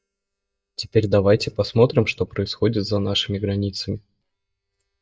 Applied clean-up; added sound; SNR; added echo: neural mask model DeepFilterNet 3.